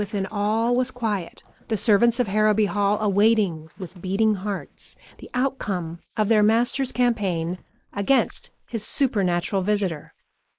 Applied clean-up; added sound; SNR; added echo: neural mask model Resemble Enhance denoiser.